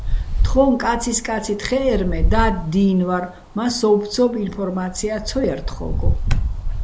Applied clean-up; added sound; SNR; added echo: none; Wind; 2 dB; none.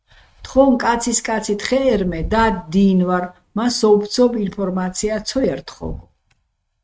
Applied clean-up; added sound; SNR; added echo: neural mask model RNNoise.